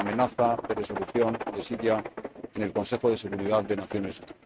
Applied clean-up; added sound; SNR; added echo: neural mask model RNNoise.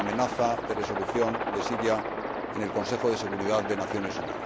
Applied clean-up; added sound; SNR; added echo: none; Aircraft; 2 dB; none.